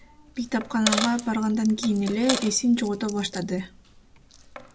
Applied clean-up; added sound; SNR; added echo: none; Coin (dropping); 9 dB; none.